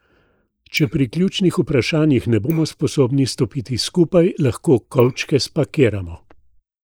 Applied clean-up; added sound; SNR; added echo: neural mask model Resemble Enhance denoiser.